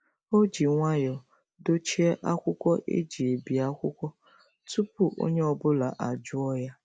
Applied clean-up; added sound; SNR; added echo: none; none; none; none.